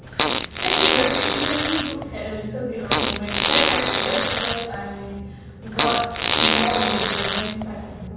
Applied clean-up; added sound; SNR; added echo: none; Fart; -4 dB; reverberation time 1.1 s.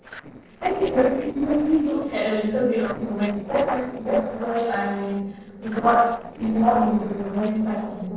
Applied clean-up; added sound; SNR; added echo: neural separator model SepFormer DNS4.